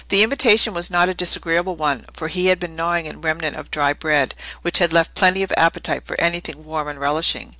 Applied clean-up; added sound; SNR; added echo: none; none; none; none.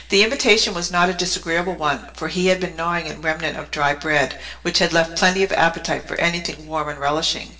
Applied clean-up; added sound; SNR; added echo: none; none; none; reverberation time 0.8 s.